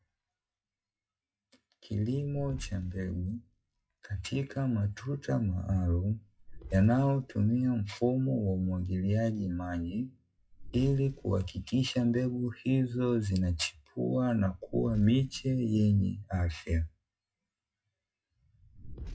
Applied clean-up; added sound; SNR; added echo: classical method WPE with log-MMSE.